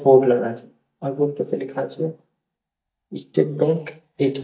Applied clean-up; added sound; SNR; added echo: neural mask model DeepFilterNet 3.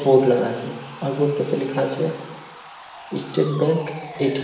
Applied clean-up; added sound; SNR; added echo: none; Sawing; 17 dB; reverberation time 0.9 s.